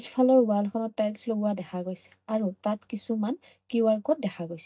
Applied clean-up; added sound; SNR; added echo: neural mask model DeepFilterNet 3.